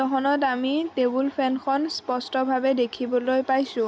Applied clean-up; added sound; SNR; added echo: none; none; none; none.